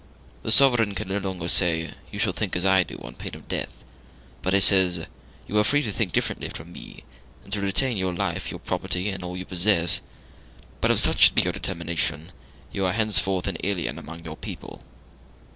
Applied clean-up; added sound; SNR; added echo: none; none; none; none.